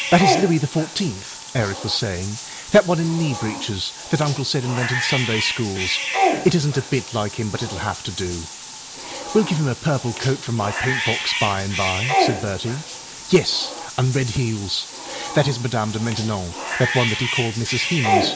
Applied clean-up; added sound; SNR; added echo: none; Bathtub (filling or washing) / Cat; 4 dB; none.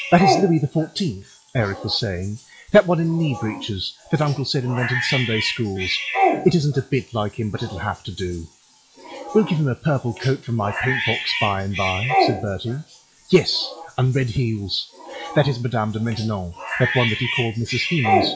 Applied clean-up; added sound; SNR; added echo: classical method log-MMSE.